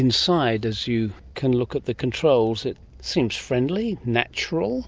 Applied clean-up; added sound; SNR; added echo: none; none; none; none.